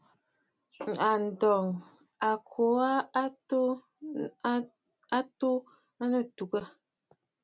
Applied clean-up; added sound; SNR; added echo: none; none; none; none.